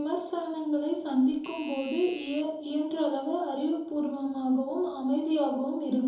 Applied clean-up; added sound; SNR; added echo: none; Doorbell; 13 dB; reverberation time 2.8 s.